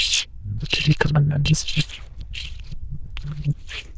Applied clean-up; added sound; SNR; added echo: neural diffusion model UNIVERSE++.